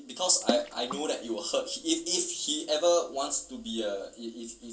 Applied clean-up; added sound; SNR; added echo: none; Water / Splash, splatter; 10 dB; reverberation time 0.2 s.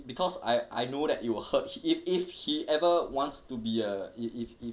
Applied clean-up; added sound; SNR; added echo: none; none; none; none.